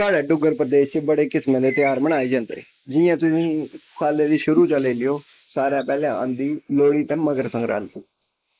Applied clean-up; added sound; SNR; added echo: neural mask model Resemble Enhance denoiser.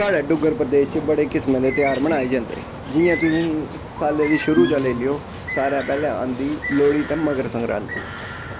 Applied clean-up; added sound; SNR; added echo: none; Bird + Organ; 9 dB; none.